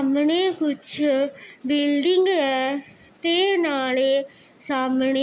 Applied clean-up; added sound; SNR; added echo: none; none; none; none.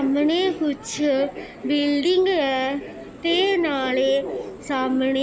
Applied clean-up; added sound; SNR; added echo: none; Subway, metro, underground; 13 dB; none.